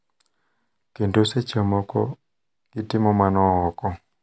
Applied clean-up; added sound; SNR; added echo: none; none; none; none.